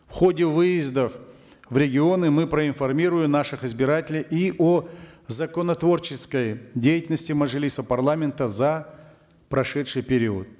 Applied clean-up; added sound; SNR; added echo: none; none; none; none.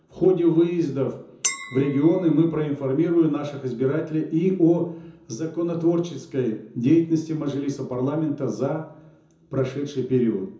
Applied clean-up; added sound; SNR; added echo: none; Chink, clink; 12 dB; reverberation time 0.6 s.